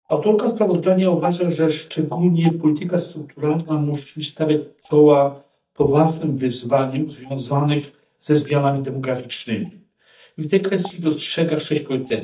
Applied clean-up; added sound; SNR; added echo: neural mask model DeepFilterNet 3.